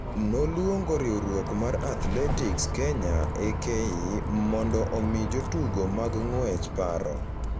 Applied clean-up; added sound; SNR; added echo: none; Bus; 0 dB; none.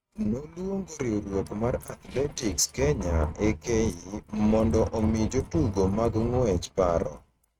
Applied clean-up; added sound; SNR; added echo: neural mask model RNNoise.